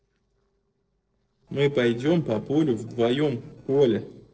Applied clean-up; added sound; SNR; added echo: neural separator model SepFormer DNS4.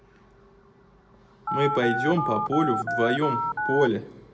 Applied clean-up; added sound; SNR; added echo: none; Telephone; 0 dB; reverberation time 1.7 s.